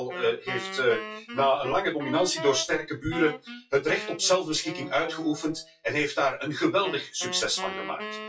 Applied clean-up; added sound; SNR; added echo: classical method WPE with log-MMSE.